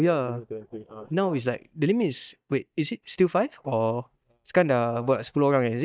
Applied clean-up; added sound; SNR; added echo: neural mask model DeepFilterNet 3.